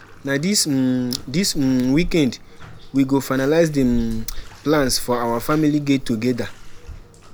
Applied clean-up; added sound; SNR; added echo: none; Bathtub (filling or washing); 12 dB; none.